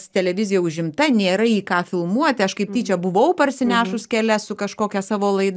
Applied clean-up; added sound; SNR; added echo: none; none; none; none.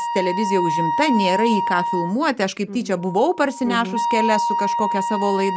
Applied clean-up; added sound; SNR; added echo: none; Wind instrument, woodwind instrument; 2 dB; none.